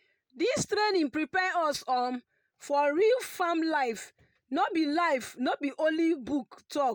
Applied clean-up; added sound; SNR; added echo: none; none; none; none.